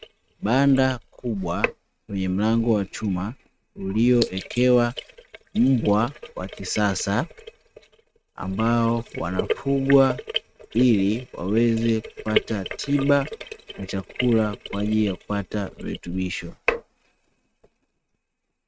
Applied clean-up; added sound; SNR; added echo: neural mask model RNNoise.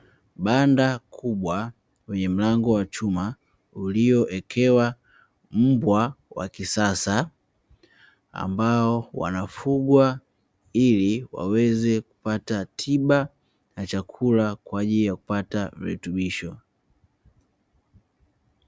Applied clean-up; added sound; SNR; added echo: none; none; none; none.